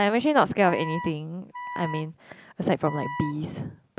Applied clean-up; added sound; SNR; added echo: none; Wind instrument, woodwind instrument; 10 dB; none.